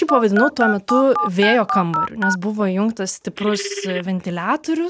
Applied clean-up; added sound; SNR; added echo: none; Telephone; 6 dB; none.